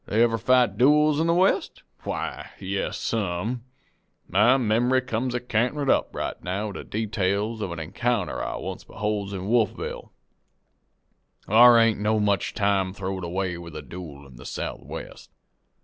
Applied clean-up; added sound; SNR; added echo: none; none; none; none.